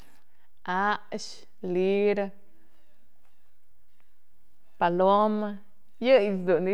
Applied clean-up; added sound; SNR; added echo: none; none; none; none.